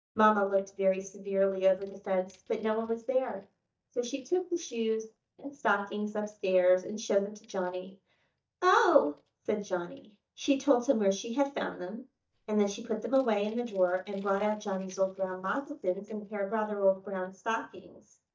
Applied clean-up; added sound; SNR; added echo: neural mask model DeepFilterNet 3.